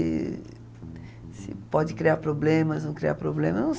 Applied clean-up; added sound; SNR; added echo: none; Guitar; 16 dB; none.